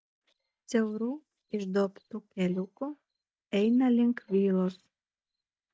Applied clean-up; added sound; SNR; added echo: neural mask model DeepFilterNet 3.